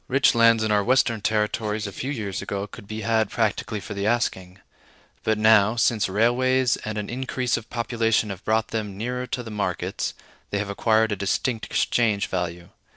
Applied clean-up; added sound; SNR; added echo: neural separator model SepFormer DNS4.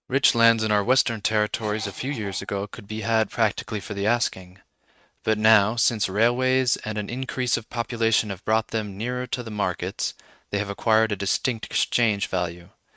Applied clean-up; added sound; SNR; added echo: neural mask model RNNoise.